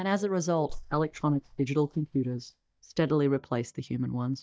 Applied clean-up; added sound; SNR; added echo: neural mask model DeepFilterNet 3.